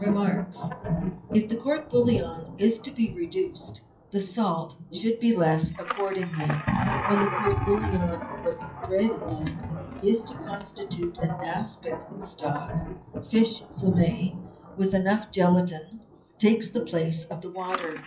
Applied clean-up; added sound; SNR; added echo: classical method WPE with log-MMSE.